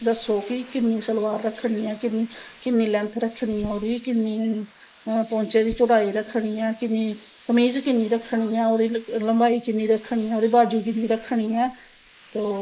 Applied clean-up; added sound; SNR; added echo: neural mask model Resemble Enhance denoiser.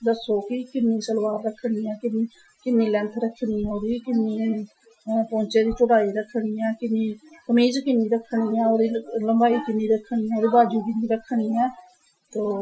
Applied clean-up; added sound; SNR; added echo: classical method Wiener filter.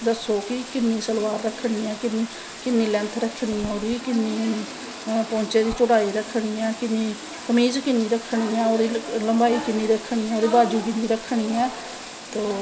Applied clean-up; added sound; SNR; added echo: none; Bathtub (filling or washing); 16 dB; none.